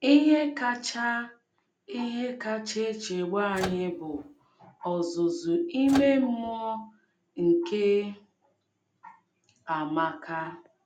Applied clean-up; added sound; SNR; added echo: none; Microwave oven; 12 dB; none.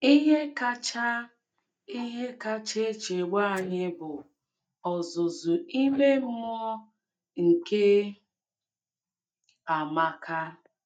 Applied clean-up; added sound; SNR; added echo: neural mask model DeepFilterNet 3.